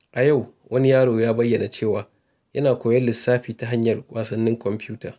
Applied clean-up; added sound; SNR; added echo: none; none; none; none.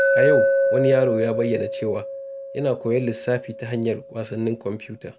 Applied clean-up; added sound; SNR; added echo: none; Glass; 0 dB; none.